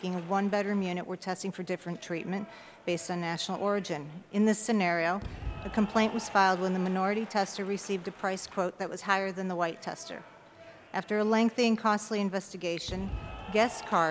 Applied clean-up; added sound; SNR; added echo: none; Applause / Cheering; 16 dB; none.